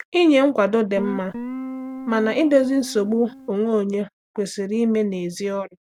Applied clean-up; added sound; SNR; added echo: none; Guitar; 12 dB; none.